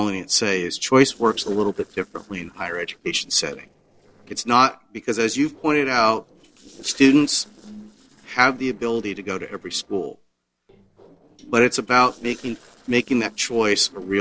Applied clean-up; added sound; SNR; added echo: neural separator model SepFormer DNS4.